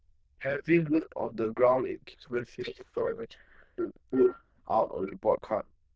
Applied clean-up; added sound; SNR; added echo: neural diffusion model UNIVERSE++.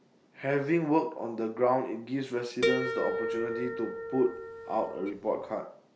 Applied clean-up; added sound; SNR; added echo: none; Harp; 3 dB; none.